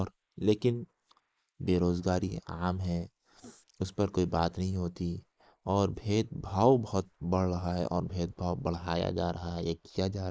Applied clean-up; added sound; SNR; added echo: neural mask model Resemble Enhance denoiser.